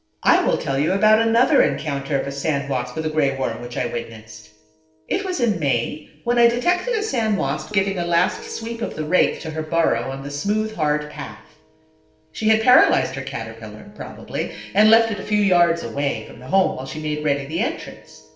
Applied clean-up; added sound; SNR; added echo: neural separator model SepFormer DNS4.